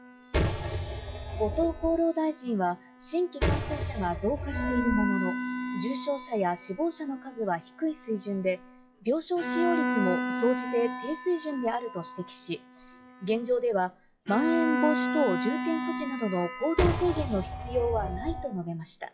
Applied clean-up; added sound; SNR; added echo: classical method log-MMSE.